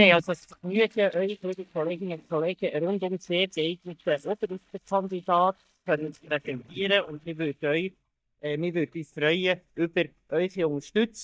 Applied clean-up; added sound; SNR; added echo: neural mask model DeepFilterNet 3.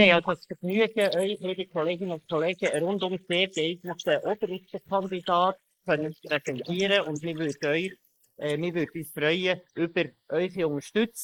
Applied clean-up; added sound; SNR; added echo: neural mask model Resemble Enhance denoiser.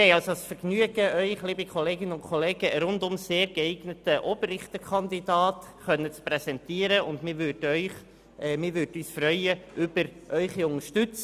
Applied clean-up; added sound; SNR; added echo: none; none; none; none.